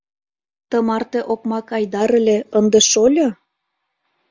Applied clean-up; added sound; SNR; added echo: none; none; none; none.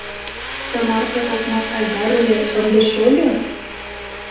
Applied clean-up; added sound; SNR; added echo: none; Domestic sounds, home sounds; 8 dB; reverberation time 0.9 s.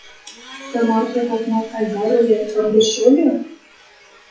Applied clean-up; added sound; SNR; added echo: classical method WPE with log-MMSE.